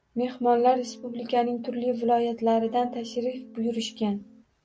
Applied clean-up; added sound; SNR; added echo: none; Electric guitar / Strum; 20 dB; none.